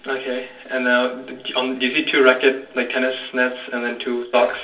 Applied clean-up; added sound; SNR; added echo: none; none; none; reverberation time 0.3 s.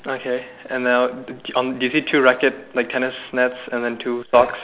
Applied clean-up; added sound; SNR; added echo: none; none; none; none.